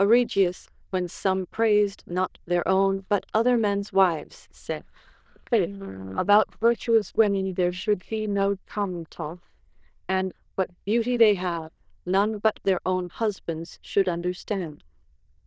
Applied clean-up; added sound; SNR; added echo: neural diffusion model UNIVERSE++.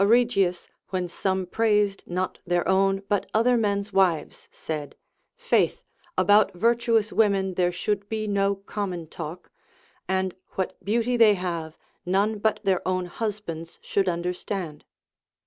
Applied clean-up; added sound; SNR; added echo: none; none; none; none.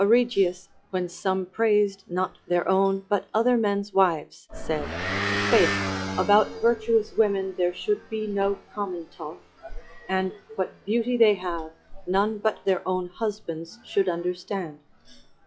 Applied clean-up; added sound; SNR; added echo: classical method log-MMSE.